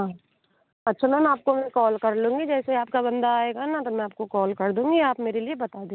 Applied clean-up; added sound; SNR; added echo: none; none; none; none.